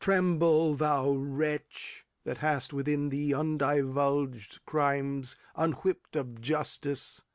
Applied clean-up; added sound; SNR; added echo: none; none; none; none.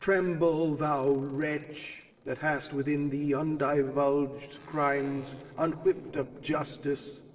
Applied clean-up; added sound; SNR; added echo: neural separator model SepFormer DNS4.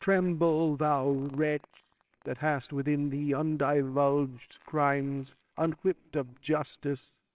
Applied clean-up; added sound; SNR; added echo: neural separator model SepFormer WHAMR!.